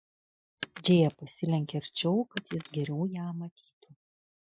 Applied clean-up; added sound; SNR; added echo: classical method Wiener filter.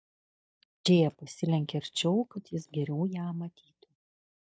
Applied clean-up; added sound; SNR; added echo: neural mask model DeepFilterNet 3.